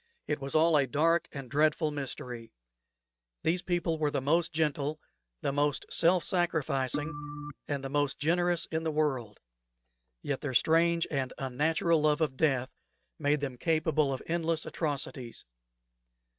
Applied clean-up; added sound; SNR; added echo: neural mask model RNNoise.